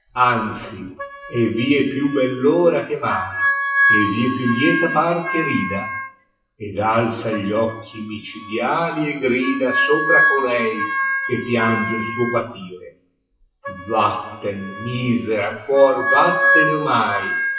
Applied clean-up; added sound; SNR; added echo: classical method WPE with log-MMSE.